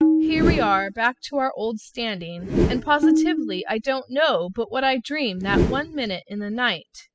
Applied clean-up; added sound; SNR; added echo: classical method spectral subtraction.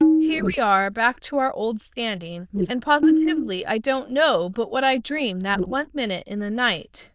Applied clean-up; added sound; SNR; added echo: neural diffusion model UNIVERSE++.